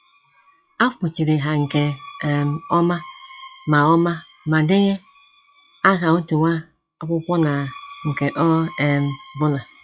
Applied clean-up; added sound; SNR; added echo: classical method log-MMSE.